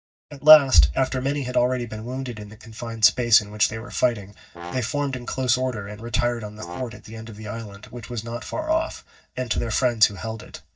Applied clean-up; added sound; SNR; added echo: neural mask model DeepFilterNet 3.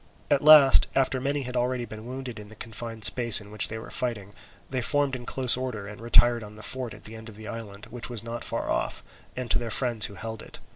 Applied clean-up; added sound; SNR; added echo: none; none; none; none.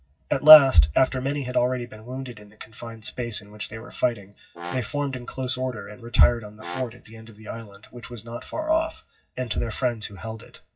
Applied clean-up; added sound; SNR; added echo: classical method WPE with log-MMSE.